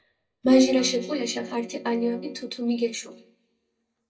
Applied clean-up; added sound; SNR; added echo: neural mask model DeepFilterNet 3.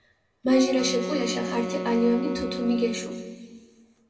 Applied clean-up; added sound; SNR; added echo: none; Wind instrument, woodwind instrument; 7 dB; reverberation time 2.0 s.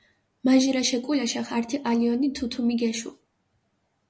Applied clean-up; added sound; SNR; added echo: none; none; none; none.